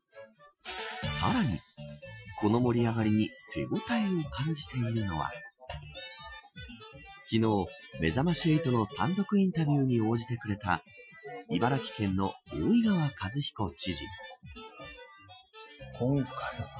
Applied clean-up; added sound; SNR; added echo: classical method Wiener filter.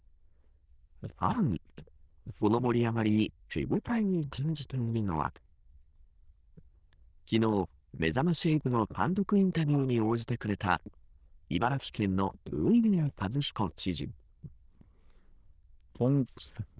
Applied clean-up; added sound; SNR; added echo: neural diffusion model UNIVERSE++.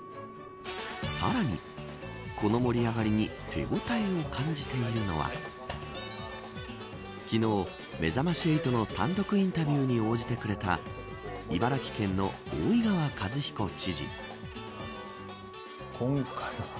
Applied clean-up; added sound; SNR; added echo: none; Wind instrument, woodwind instrument; 17 dB; none.